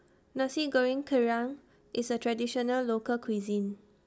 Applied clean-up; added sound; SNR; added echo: none; none; none; none.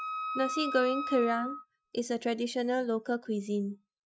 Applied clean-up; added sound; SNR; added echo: classical method Wiener filter.